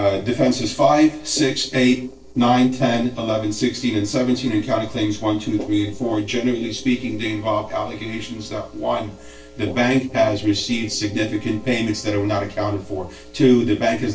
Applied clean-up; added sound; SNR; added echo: neural separator model SepFormer DNS4.